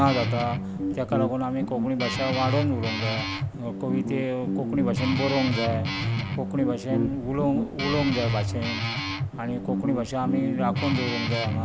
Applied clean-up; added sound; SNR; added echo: none; Guitar; 1 dB; none.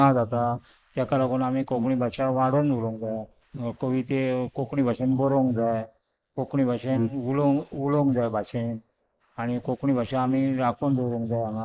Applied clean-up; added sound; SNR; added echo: neural mask model Resemble Enhance denoiser.